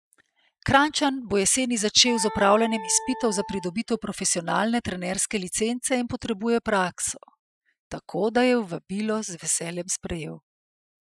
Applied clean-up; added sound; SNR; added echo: classical method Wiener filter.